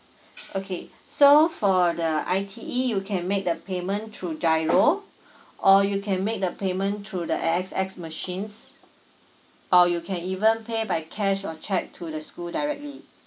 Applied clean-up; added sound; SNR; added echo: none; none; none; none.